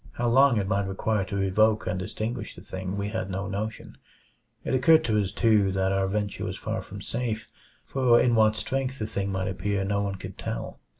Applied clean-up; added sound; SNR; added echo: none; none; none; none.